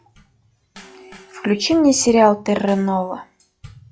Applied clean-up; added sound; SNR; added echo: classical method log-MMSE.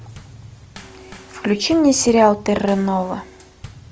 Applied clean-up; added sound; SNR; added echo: none; Bass drum / Snare drum / Drum kit; 20 dB; none.